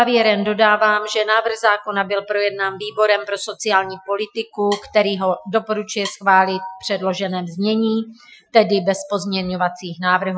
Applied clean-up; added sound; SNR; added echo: classical method Wiener filter.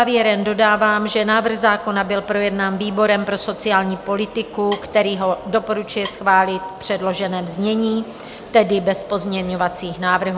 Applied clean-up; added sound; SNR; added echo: none; Wood; 18 dB; none.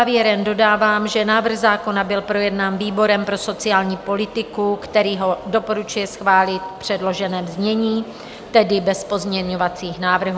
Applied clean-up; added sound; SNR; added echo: none; none; none; none.